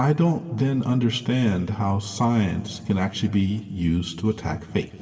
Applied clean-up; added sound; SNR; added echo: none; none; none; reverberation time 2.8 s.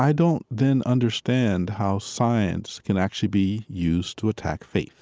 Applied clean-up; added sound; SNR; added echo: none; none; none; none.